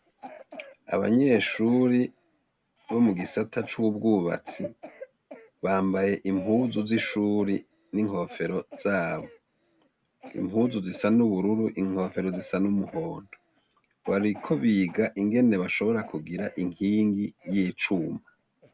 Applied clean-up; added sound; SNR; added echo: none; Cough; 20 dB; none.